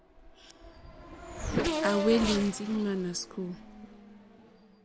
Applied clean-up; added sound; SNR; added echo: none; Race car, auto racing / Accelerating, revving, vroom; 3 dB; none.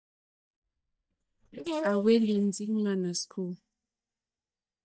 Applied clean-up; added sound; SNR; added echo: neural mask model DeepFilterNet 3.